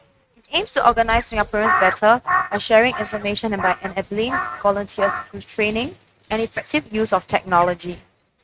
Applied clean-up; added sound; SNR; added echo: neural mask model RNNoise.